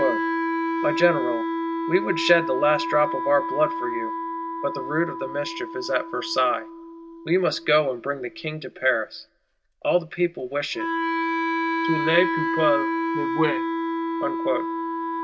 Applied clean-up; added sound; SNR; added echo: none; Wind instrument, woodwind instrument; 2 dB; none.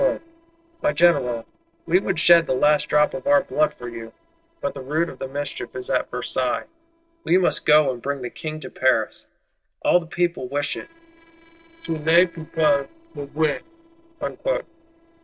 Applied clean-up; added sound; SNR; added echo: neural separator model SepFormer DNS4.